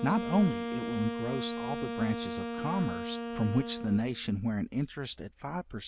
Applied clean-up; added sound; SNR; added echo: none; Wind instrument, woodwind instrument; 5 dB; none.